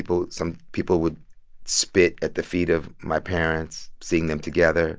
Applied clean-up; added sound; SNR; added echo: none; none; none; none.